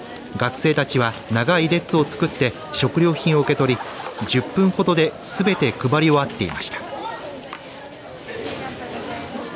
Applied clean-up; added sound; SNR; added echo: none; none; none; none.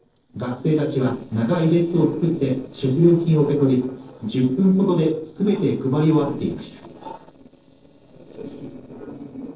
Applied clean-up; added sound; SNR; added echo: neural separator model SepFormer DNS4.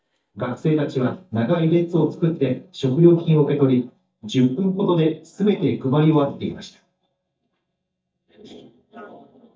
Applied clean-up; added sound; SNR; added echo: neural mask model DeepFilterNet 3.